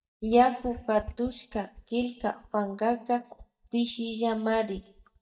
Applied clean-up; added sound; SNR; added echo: neural mask model DeepFilterNet 3.